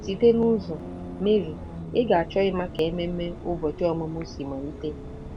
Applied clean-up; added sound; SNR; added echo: none; Bus; 11 dB; none.